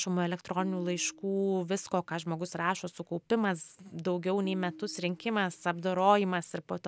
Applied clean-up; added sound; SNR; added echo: none; Tabla; 19 dB; none.